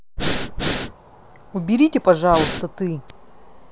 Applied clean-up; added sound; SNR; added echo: none; Breathing; 1 dB; none.